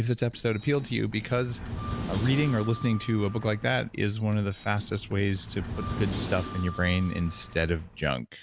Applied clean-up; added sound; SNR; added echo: none; Sliding door; 10 dB; none.